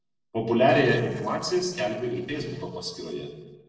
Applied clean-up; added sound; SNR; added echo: neural separator model SepFormer DNS4.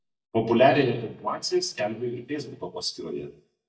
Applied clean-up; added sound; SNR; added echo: neural mask model DeepFilterNet 3.